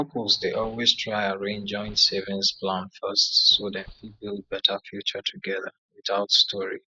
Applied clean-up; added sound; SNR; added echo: neural mask model DeepFilterNet 3.